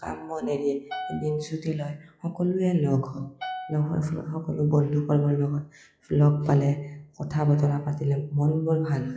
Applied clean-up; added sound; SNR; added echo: classical method log-MMSE.